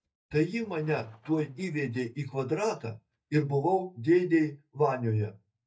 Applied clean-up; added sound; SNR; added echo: neural mask model DeepFilterNet 3.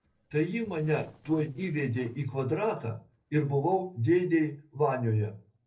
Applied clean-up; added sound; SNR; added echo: neural separator model SepFormer DNS4.